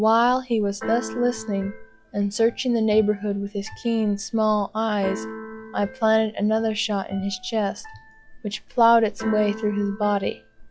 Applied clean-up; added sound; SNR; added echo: classical method log-MMSE.